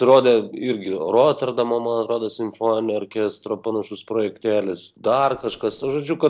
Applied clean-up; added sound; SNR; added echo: neural separator model SepFormer DNS4.